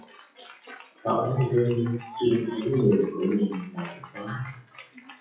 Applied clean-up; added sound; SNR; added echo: classical method WPE with log-MMSE.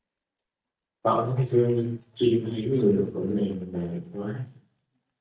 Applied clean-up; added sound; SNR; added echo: neural mask model DeepFilterNet 3.